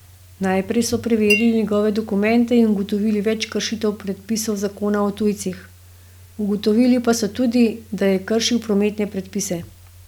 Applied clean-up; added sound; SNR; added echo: none; Chink, clink; 7 dB; none.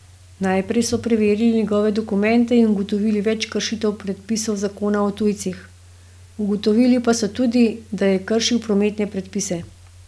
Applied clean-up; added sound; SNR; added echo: none; none; none; none.